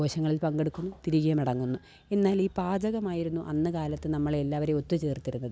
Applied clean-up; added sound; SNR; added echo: none; none; none; none.